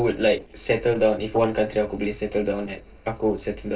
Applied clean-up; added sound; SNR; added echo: neural separator model SepFormer DNS4.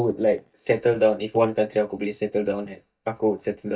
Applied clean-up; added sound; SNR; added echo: neural mask model DeepFilterNet 3.